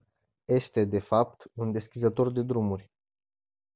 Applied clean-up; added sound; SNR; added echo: none; none; none; none.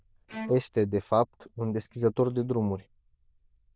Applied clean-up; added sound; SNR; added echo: neural diffusion model UNIVERSE++.